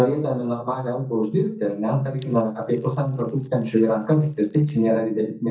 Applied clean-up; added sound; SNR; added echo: neural mask model DeepFilterNet 3.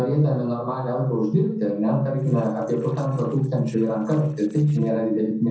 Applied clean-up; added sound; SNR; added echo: neural separator model SepFormer DNS4.